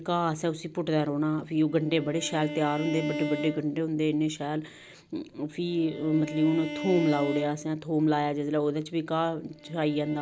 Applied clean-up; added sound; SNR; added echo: none; Bowed string instrument; 11 dB; none.